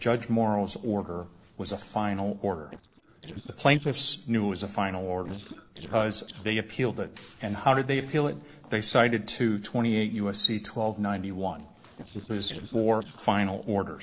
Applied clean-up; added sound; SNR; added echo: neural separator model SepFormer DNS4.